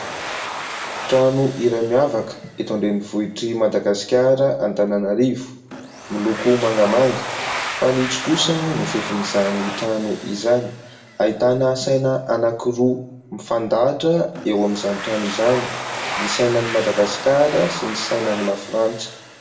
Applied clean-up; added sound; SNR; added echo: none; Domestic sounds, home sounds; 10 dB; reverberation time 0.6 s.